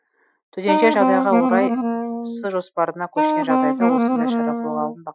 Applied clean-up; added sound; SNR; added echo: classical method Wiener filter.